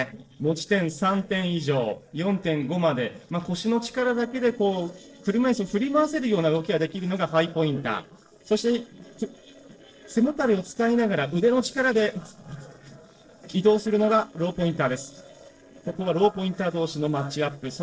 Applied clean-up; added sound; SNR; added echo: neural separator model SepFormer DNS4.